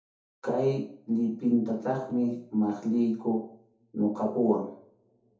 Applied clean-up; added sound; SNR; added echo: none; none; none; reverberation time 0.5 s.